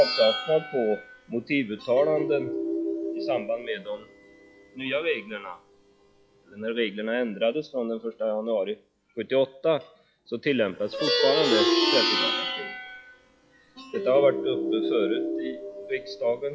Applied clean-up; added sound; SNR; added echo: classical method log-MMSE.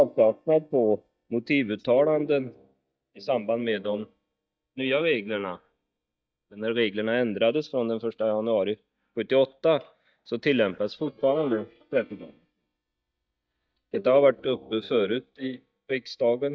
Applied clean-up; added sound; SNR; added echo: neural mask model DeepFilterNet 3.